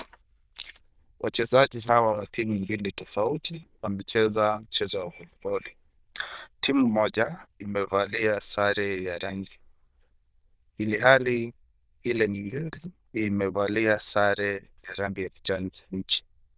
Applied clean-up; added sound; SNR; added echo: neural diffusion model UNIVERSE++.